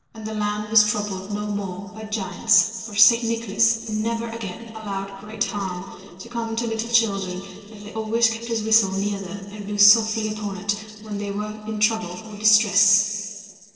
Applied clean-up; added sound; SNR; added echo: neural separator model SepFormer DNS4.